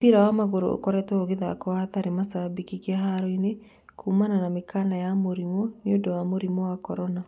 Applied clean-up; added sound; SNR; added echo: none; none; none; none.